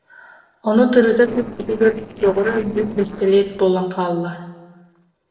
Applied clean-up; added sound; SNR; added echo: neural separator model SepFormer DNS4.